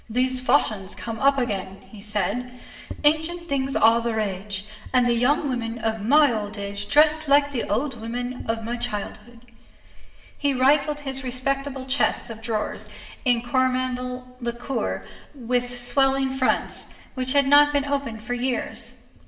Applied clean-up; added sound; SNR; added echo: none; none; none; reverberation time 1.0 s.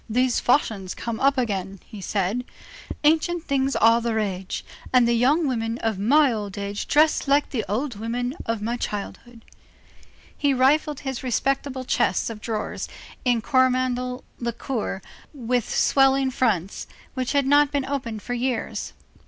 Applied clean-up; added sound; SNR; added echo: none; none; none; none.